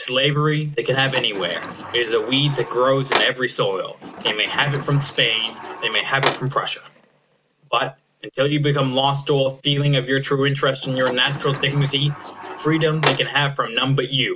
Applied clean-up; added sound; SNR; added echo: none; Sliding door; 9 dB; none.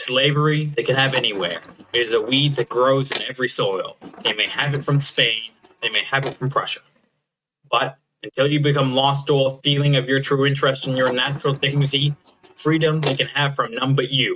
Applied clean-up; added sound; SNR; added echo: neural mask model RNNoise.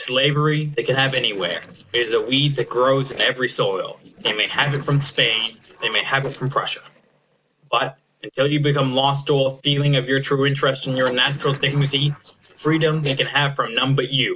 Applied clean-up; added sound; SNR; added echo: neural separator model SepFormer DNS4.